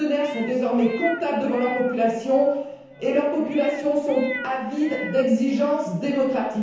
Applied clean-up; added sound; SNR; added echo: none; Meow; 16 dB; reverberation time 0.9 s.